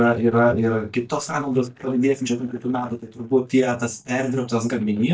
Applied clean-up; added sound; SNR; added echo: neural mask model DeepFilterNet 3.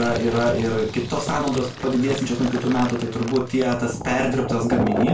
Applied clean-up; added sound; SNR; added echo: none; Fill (with liquid); 8 dB; reverberation time 0.2 s.